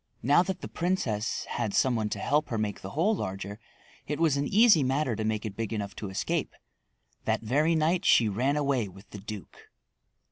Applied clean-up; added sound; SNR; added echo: none; none; none; none.